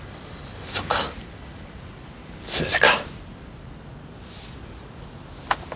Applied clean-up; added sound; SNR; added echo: none; none; none; none.